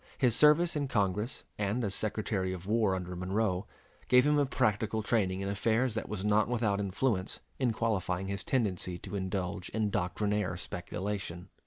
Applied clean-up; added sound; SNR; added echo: none; none; none; none.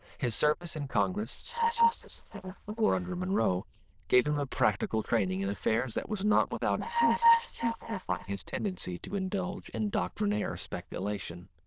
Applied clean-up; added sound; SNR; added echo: neural diffusion model UNIVERSE++.